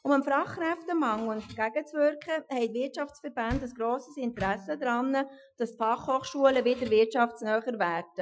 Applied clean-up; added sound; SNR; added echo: classical method Wiener filter.